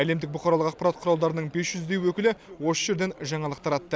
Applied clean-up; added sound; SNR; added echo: none; none; none; none.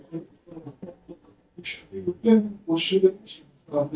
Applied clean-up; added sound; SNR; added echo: neural mask model DeepFilterNet 3.